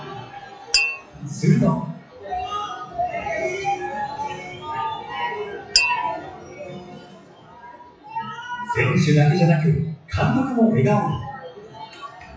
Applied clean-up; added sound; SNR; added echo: classical method WPE with log-MMSE.